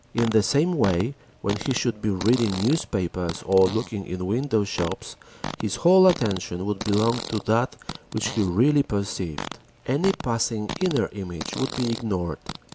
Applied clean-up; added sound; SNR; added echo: none; Fart; 12 dB; none.